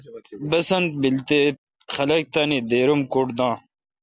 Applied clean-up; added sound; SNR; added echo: none; none; none; none.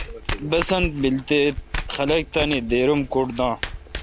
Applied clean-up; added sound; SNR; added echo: none; Domestic sounds, home sounds; 8 dB; none.